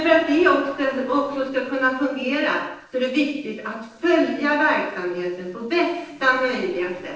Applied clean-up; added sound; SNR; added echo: neural separator model SepFormer DNS4.